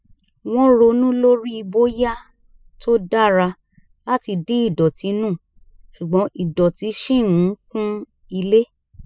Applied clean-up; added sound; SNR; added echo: classical method spectral subtraction.